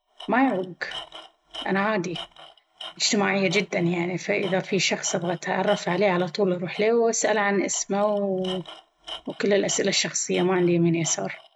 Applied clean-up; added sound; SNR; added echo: none; Tools; 18 dB; none.